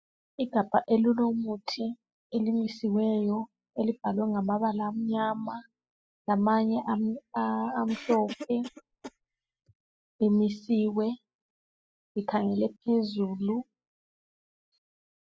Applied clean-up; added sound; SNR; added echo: classical method spectral subtraction.